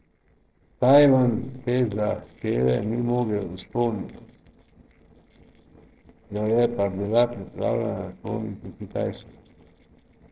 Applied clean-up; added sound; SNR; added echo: neural separator model SepFormer DNS4.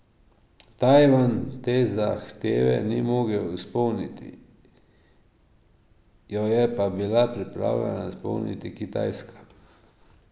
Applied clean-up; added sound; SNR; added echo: none; none; none; none.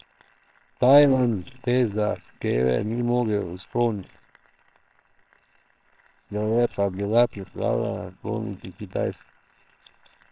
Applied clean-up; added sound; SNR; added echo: neural separator model SepFormer WHAM!.